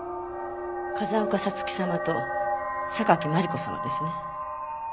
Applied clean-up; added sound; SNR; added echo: none; none; none; none.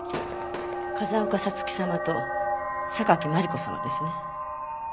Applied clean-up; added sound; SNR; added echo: none; Gunshot, gunfire / Fireworks; 17 dB; none.